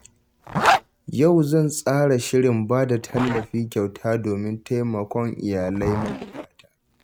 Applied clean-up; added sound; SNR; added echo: neural mask model RNNoise.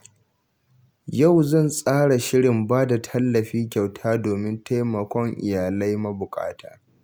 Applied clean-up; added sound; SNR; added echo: none; none; none; none.